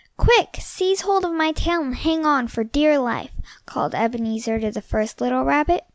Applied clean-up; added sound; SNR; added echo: none; none; none; none.